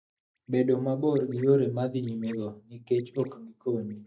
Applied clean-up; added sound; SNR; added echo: neural mask model DeepFilterNet 3.